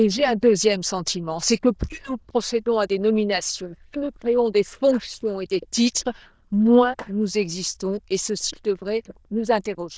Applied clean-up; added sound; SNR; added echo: neural diffusion model UNIVERSE++.